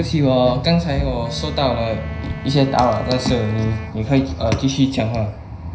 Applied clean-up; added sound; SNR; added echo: none; Wind instrument, woodwind instrument; 17 dB; reverberation time 0.5 s.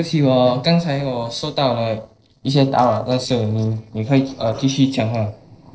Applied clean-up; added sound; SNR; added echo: neural separator model SepFormer DNS4.